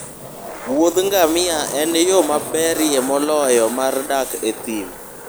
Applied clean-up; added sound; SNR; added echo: none; Skateboard; 13 dB; none.